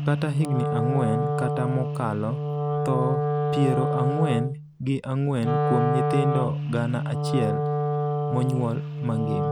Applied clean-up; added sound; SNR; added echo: none; Wind instrument, woodwind instrument; -1 dB; none.